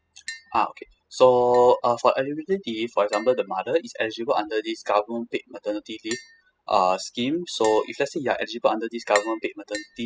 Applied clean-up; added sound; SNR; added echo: classical method spectral subtraction.